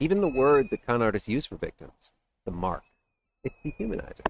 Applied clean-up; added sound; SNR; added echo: neural mask model RNNoise.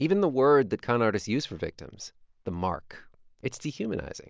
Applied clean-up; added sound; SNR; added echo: none; none; none; none.